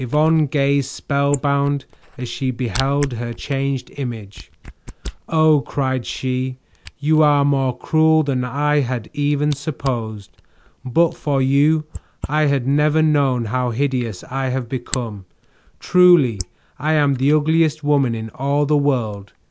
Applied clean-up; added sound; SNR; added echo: neural mask model Resemble Enhance denoiser.